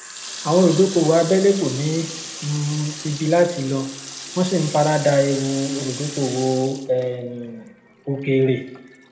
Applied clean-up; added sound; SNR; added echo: none; Water tap, faucet; 13 dB; reverberation time 0.9 s.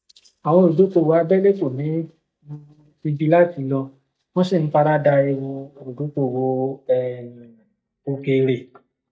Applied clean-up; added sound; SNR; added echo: neural mask model DeepFilterNet 3.